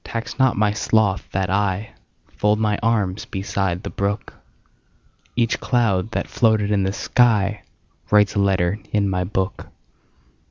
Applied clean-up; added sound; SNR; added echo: none; none; none; none.